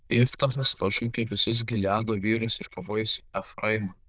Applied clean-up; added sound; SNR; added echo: neural diffusion model UNIVERSE++.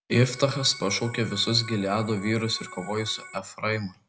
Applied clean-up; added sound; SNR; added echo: none; Organ; 16 dB; none.